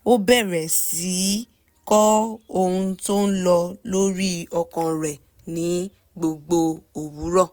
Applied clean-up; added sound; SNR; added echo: none; none; none; none.